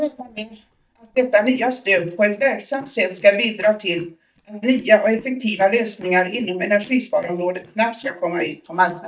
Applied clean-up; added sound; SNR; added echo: neural mask model DeepFilterNet 3.